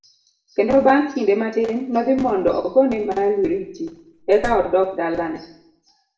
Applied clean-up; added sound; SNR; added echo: none; Slam; 15 dB; reverberation time 0.6 s.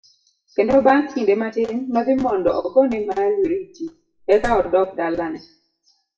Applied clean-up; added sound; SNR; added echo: classical method WPE with log-MMSE.